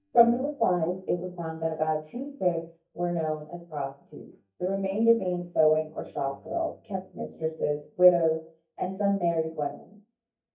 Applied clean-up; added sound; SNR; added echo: neural mask model DeepFilterNet 3.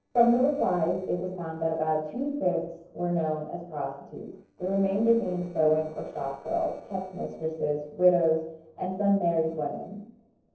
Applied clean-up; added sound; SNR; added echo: neural separator model SepFormer DNS4.